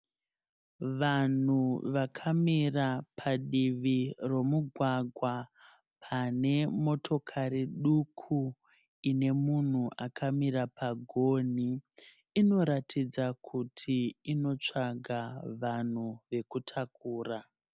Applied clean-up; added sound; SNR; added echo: none; none; none; none.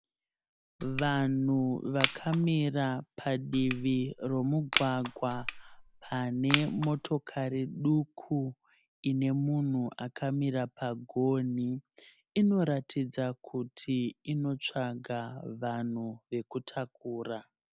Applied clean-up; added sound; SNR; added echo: none; Crushing; 5 dB; none.